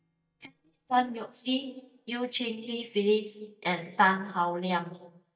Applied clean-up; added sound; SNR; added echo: neural mask model DeepFilterNet 3.